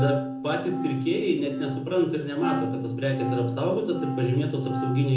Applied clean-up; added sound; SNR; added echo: none; Wind instrument, woodwind instrument; 5 dB; reverberation time 0.6 s.